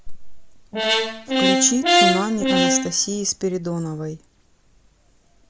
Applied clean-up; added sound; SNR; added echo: none; Brass instrument; -5 dB; none.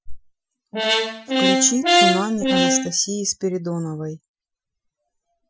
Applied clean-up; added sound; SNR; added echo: classical method Wiener filter.